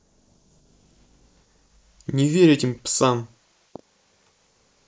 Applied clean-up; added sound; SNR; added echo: neural mask model Resemble Enhance denoiser.